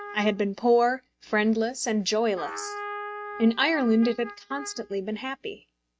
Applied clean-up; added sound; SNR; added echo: neural mask model RNNoise.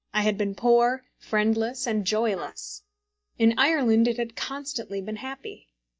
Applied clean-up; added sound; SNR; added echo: neural mask model DeepFilterNet 3.